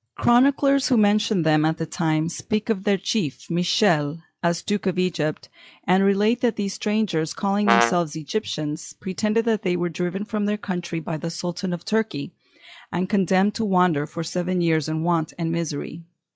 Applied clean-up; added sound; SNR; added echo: classical method log-MMSE.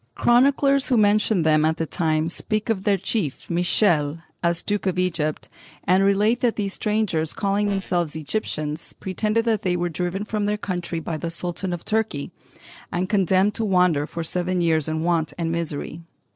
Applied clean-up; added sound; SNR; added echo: neural separator model SepFormer DNS4.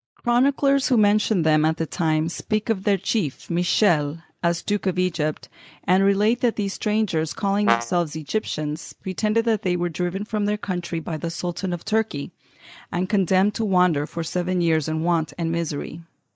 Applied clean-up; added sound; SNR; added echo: neural mask model DeepFilterNet 3.